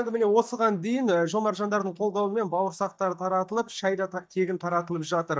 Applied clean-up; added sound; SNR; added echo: neural mask model DeepFilterNet 3.